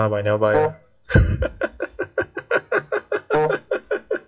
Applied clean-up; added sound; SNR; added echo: classical method WPE with log-MMSE.